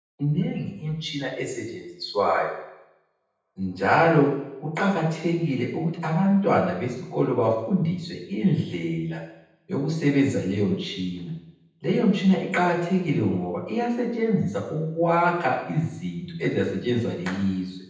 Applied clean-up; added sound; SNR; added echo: none; none; none; reverberation time 0.9 s.